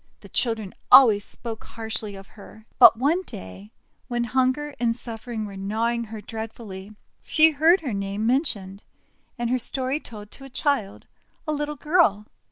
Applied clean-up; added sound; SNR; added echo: none; none; none; none.